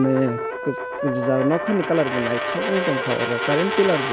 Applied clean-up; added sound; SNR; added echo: none; Coin (dropping) + Wind instrument, woodwind instrument; 3 dB; none.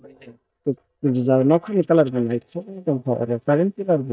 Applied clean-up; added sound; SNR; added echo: neural mask model DeepFilterNet 3.